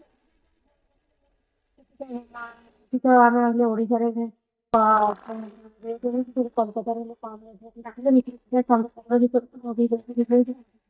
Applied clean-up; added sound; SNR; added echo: neural mask model DeepFilterNet 3.